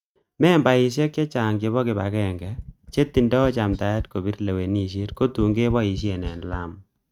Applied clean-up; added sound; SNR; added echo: neural mask model RNNoise.